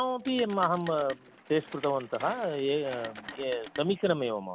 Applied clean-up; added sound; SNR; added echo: none; Telephone + Bicycle; 16 dB; none.